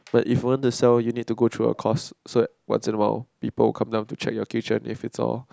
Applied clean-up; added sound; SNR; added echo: none; none; none; none.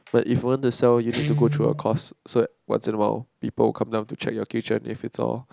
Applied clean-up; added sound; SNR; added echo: none; Guitar; 10 dB; none.